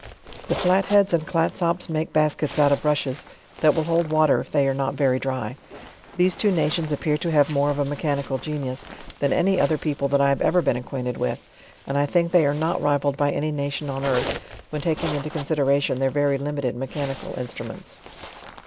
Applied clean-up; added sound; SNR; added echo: none; Zipper (clothing); 16 dB; none.